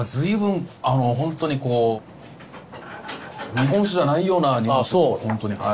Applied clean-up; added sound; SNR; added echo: none; none; none; none.